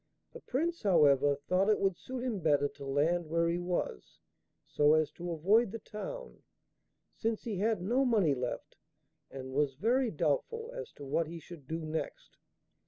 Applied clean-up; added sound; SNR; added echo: none; none; none; none.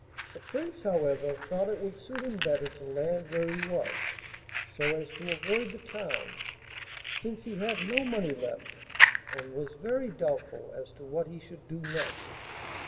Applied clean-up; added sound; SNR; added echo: none; Fire; 1 dB; reverberation time 1.5 s.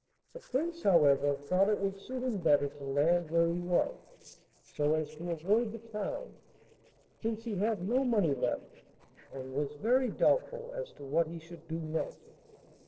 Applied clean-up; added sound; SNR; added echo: neural separator model SepFormer DNS4.